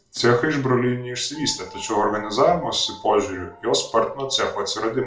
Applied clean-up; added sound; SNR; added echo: none; Piano; 19 dB; reverberation time 0.3 s.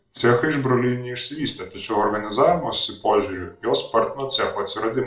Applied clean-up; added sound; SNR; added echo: neural separator model SepFormer DNS4.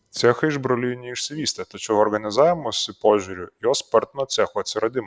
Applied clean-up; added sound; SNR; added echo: none; none; none; none.